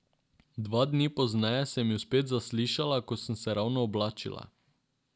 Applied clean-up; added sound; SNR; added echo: none; none; none; none.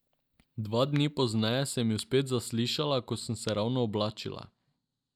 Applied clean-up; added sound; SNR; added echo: neural mask model DeepFilterNet 3.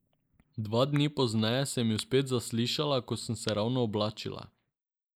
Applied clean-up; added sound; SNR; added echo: neural mask model Resemble Enhance denoiser.